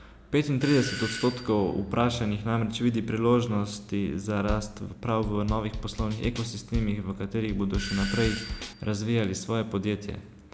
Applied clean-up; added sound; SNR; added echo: none; Doorbell + Bass drum / Snare drum / Drum kit; 9 dB; none.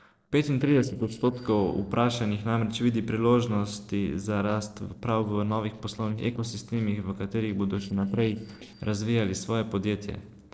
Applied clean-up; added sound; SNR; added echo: neural separator model SepFormer DNS4.